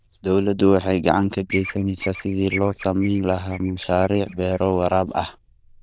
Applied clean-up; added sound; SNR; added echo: neural diffusion model UNIVERSE++.